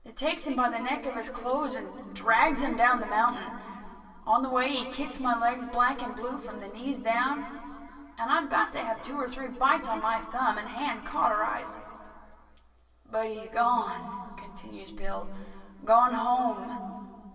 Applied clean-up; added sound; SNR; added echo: none; none; none; reverberation time 2.5 s.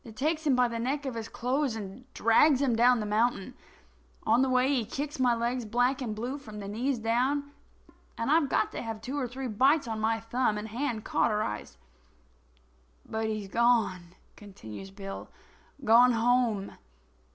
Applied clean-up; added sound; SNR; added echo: none; none; none; none.